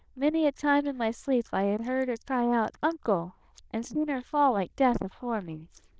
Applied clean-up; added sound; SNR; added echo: neural diffusion model UNIVERSE++.